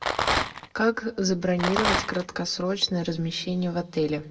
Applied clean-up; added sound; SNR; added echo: none; Rattle; 0 dB; reverberation time 1.7 s.